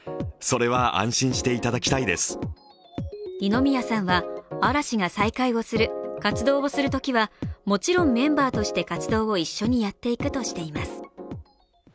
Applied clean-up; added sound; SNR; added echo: none; none; none; none.